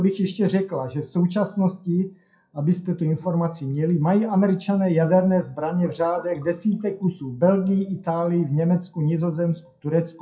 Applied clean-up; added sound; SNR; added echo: classical method WPE with log-MMSE.